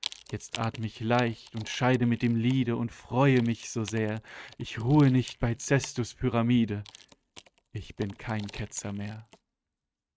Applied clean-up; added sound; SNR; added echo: neural mask model RNNoise.